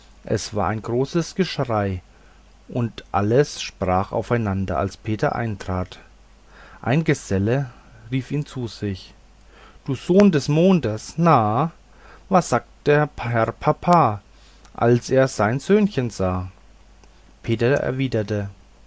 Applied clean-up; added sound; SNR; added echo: none; none; none; none.